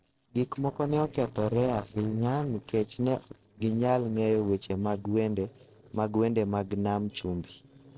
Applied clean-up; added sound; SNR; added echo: neural separator model SepFormer DNS4.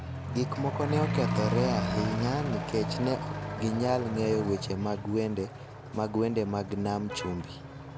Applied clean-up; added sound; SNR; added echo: none; Accelerating, revving, vroom / Truck; 3 dB; none.